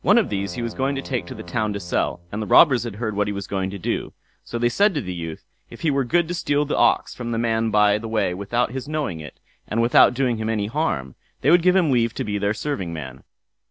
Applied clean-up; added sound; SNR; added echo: none; Brass instrument; 19 dB; none.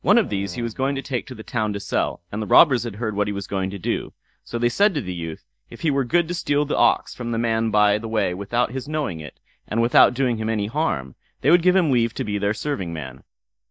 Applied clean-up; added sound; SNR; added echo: neural mask model DeepFilterNet 3.